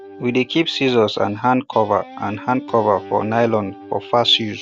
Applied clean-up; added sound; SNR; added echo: none; Guitar; 19 dB; none.